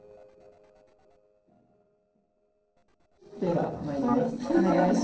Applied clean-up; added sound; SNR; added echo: neural separator model SepFormer DNS4.